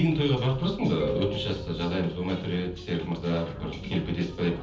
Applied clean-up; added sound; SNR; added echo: none; Marimba, xylophone; 12 dB; reverberation time 0.7 s.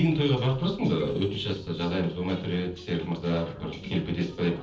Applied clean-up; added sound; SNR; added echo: neural separator model SepFormer DNS4.